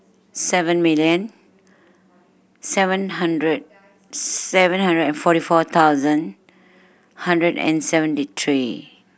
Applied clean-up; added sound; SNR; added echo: none; none; none; none.